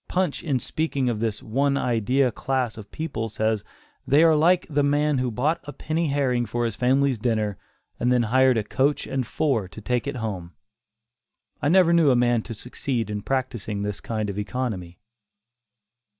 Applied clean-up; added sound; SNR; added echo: none; none; none; none.